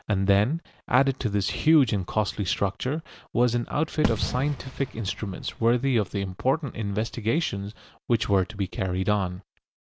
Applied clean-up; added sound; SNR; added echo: none; Fireworks; 8 dB; none.